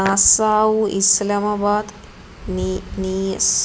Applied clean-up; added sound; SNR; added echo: none; Hands; 15 dB; none.